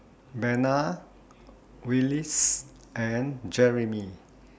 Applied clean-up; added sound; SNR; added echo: none; none; none; none.